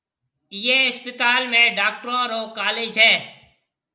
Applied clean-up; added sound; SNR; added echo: none; none; none; none.